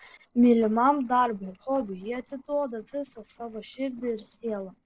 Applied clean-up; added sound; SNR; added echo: neural separator model SepFormer DNS4.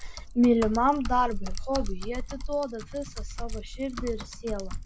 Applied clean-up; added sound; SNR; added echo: none; Typing; 5 dB; none.